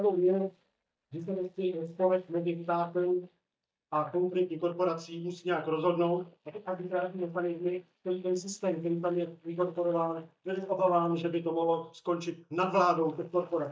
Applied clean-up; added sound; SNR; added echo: neural mask model DeepFilterNet 3.